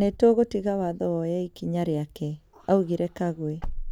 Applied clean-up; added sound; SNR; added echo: none; Wind / Car; 13 dB; none.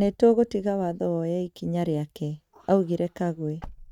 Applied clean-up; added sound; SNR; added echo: neural mask model RNNoise.